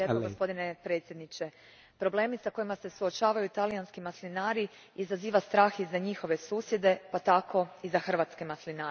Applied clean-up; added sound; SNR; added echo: none; none; none; none.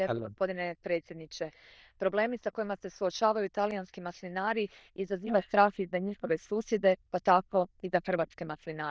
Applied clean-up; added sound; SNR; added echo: neural diffusion model UNIVERSE++.